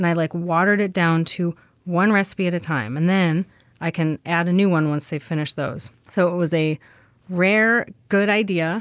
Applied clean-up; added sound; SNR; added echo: none; none; none; none.